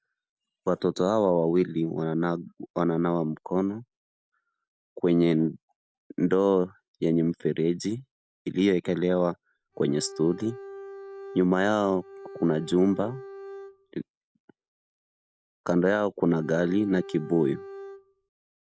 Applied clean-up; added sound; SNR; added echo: none; Bowed string instrument; 15 dB; none.